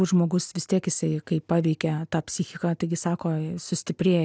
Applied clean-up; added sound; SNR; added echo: none; none; none; none.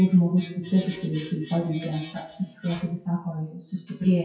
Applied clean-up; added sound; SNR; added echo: classical method WPE with log-MMSE.